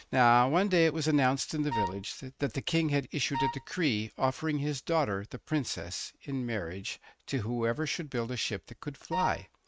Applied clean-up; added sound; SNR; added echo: neural mask model RNNoise.